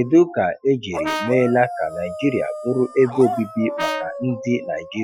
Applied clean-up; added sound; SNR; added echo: classical method Wiener filter.